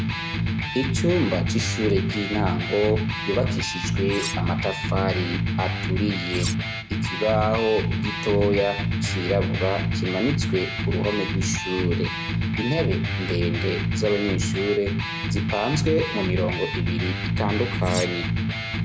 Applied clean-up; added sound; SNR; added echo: none; Electric guitar + Cutlery, silverware; -1 dB; none.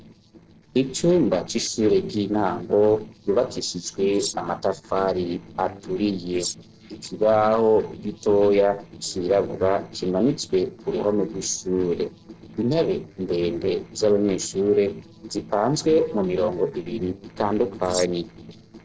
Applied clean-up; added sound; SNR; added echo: neural separator model SepFormer DNS4.